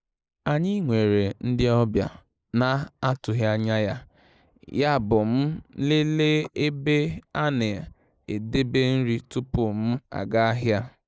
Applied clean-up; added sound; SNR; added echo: neural mask model Resemble Enhance denoiser.